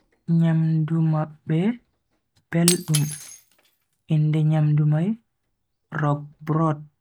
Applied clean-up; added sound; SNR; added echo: none; Shatter; 14 dB; none.